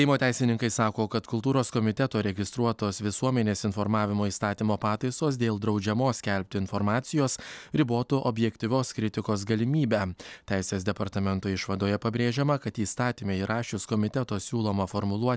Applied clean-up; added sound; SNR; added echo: none; none; none; none.